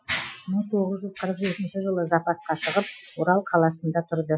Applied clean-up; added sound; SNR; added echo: classical method Wiener filter.